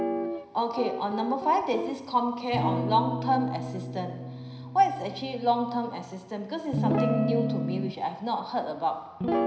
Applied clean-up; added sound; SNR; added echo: none; Guitar; 3 dB; reverberation time 0.9 s.